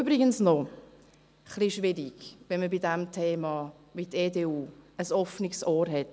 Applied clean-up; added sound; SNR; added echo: none; none; none; none.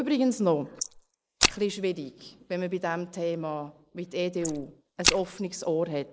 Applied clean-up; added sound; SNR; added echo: neural mask model Resemble Enhance denoiser.